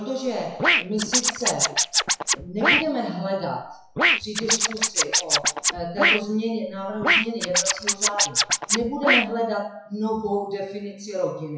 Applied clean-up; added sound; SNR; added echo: classical method WPE with log-MMSE.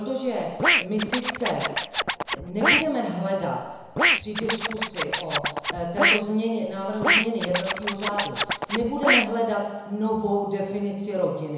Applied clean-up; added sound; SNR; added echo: none; Scratching (performance technique); -4 dB; reverberation time 1.0 s.